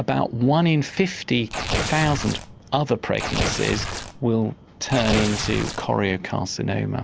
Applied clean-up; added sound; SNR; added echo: none; Tearing; 5 dB; none.